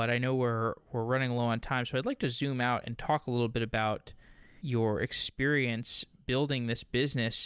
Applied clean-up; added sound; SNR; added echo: none; none; none; none.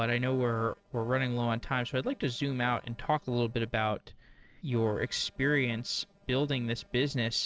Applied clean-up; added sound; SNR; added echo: neural separator model SepFormer DNS4.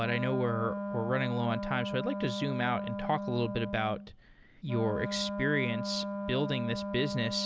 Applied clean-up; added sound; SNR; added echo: none; Wind instrument, woodwind instrument; 4 dB; none.